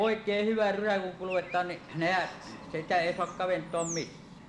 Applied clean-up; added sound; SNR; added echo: none; Traffic noise, roadway noise / Bird; 15 dB; none.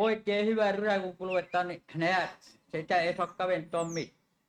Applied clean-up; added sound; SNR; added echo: neural mask model RNNoise.